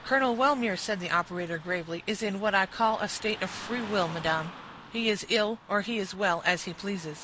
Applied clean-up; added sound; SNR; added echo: none; Car passing by / Traffic noise, roadway noise; 17 dB; none.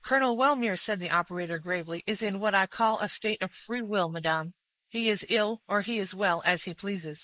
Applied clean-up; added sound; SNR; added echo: neural mask model Resemble Enhance denoiser.